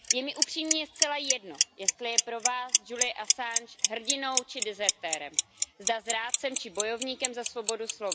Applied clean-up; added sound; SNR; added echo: none; Clock; -3 dB; none.